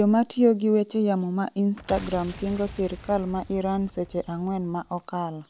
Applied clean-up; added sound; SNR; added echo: none; Boom; 17 dB; none.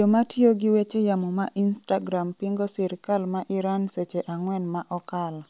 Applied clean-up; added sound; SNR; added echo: none; none; none; none.